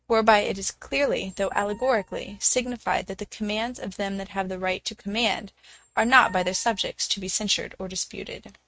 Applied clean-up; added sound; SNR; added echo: neural mask model RNNoise.